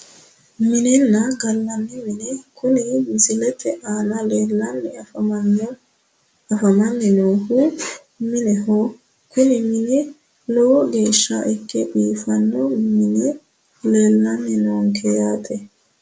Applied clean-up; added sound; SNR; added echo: none; none; none; none.